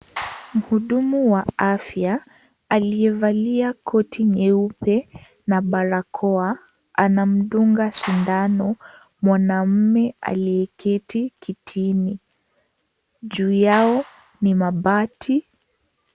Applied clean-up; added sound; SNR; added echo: none; Clapping; 15 dB; none.